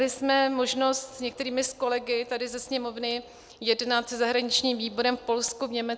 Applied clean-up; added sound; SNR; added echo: none; none; none; none.